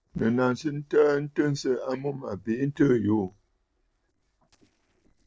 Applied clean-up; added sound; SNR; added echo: neural separator model SepFormer DNS4.